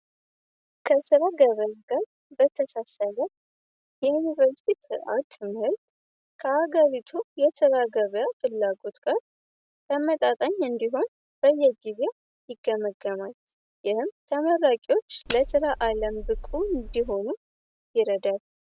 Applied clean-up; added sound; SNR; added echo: none; Cutlery, silverware; 11 dB; none.